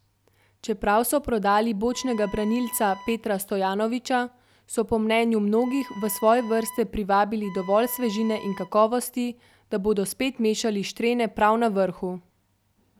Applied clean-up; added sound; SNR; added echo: none; Wind instrument, woodwind instrument; 18 dB; none.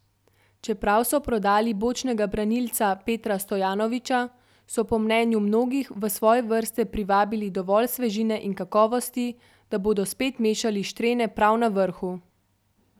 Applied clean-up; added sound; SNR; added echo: none; none; none; none.